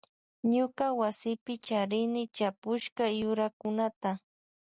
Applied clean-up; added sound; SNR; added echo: none; none; none; none.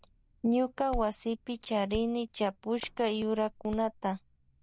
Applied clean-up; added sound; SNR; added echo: none; Hands; 14 dB; none.